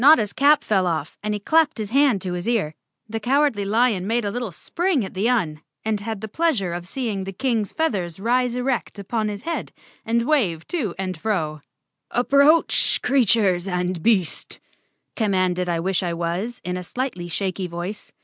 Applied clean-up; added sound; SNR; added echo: none; none; none; none.